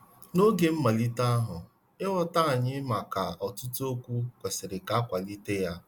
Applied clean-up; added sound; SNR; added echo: none; none; none; none.